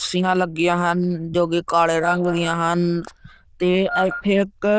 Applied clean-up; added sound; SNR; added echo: neural diffusion model UNIVERSE++.